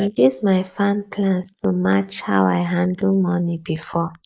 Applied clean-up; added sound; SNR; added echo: neural mask model Resemble Enhance denoiser.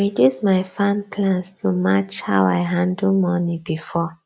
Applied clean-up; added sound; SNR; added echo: none; none; none; none.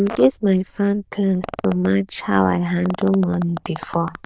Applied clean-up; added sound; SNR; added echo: neural diffusion model UNIVERSE++.